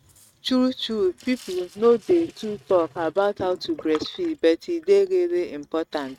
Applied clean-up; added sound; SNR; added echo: neural mask model RNNoise.